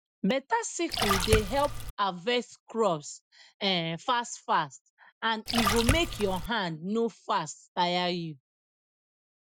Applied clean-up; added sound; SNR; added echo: none; Splash, splatter; -1 dB; none.